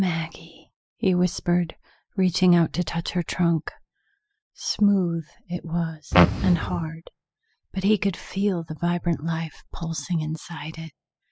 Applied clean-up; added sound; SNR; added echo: classical method spectral subtraction.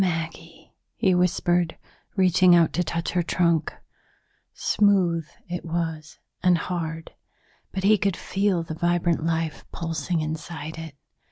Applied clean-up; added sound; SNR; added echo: none; none; none; none.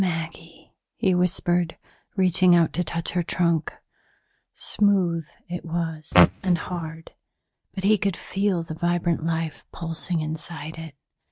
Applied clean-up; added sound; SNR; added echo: neural mask model RNNoise.